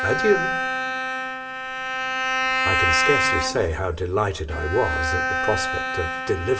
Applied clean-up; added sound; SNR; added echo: none; Bowed string instrument; -1 dB; reverberation time 0.7 s.